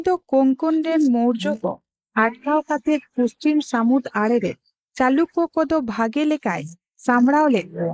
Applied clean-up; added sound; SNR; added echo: neural mask model Resemble Enhance denoiser.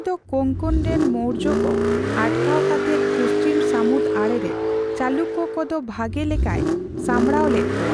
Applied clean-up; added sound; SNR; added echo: none; Car; -3 dB; none.